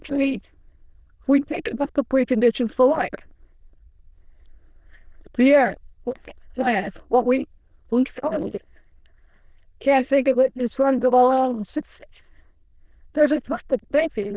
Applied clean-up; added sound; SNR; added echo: neural diffusion model UNIVERSE++.